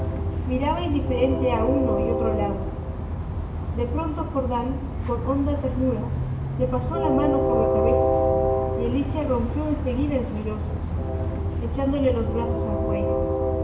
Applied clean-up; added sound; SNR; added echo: none; Train; -3 dB; reverberation time 0.8 s.